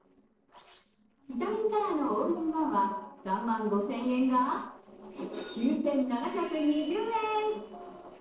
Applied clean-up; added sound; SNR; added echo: neural separator model SepFormer DNS4.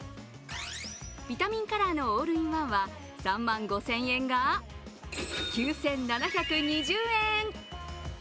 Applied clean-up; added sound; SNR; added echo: none; none; none; none.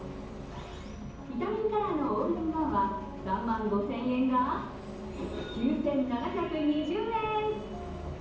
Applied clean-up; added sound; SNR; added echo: none; Engine; 13 dB; reverberation time 1.2 s.